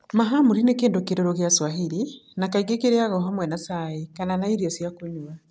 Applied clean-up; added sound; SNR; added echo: none; none; none; none.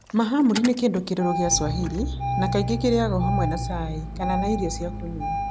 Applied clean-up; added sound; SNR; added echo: none; Engine starting; 4 dB; none.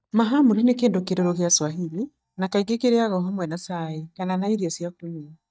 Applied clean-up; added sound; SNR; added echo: neural mask model DeepFilterNet 3.